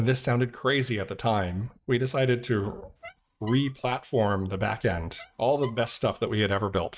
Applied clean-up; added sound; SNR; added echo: neural mask model RNNoise.